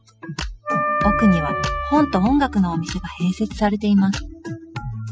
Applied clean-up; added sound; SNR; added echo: classical method spectral subtraction.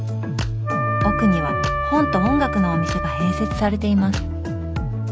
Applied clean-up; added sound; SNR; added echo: none; Wind instrument, woodwind instrument; 4 dB; none.